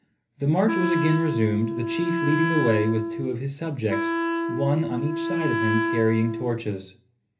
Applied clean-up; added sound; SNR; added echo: none; Wind instrument, woodwind instrument; 2 dB; reverberation time 0.3 s.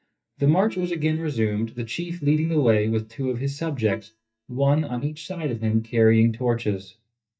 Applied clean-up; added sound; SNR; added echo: neural mask model DeepFilterNet 3.